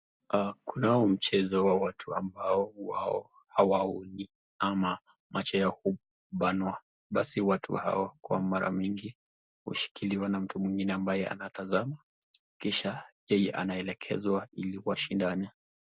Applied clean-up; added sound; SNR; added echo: none; none; none; none.